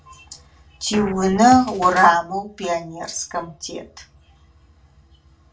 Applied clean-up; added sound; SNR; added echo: none; Scratching (performance technique); 12 dB; reverberation time 0.2 s.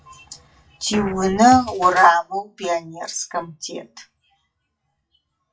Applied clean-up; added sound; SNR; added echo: classical method WPE with log-MMSE.